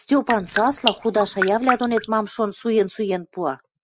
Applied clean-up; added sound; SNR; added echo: none; Drip; 6 dB; none.